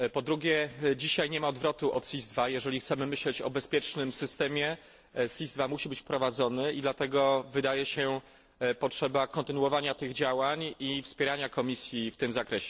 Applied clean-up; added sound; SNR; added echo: neural separator model SepFormer DNS4.